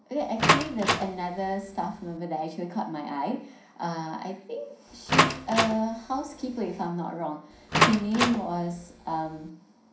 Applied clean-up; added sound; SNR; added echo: none; Door; -3 dB; reverberation time 0.5 s.